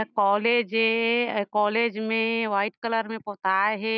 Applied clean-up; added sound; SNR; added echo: none; none; none; none.